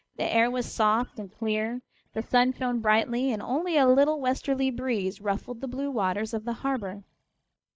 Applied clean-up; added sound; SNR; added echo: neural mask model DeepFilterNet 3.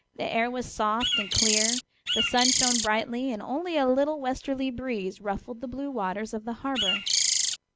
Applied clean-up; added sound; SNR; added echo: none; Bird; -4 dB; none.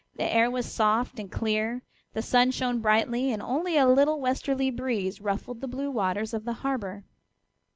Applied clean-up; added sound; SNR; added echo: none; none; none; none.